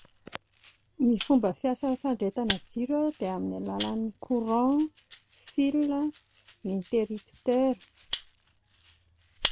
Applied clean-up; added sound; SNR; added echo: none; Rattle (instrument); 4 dB; none.